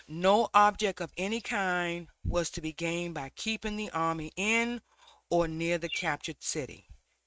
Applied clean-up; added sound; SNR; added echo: neural mask model RNNoise.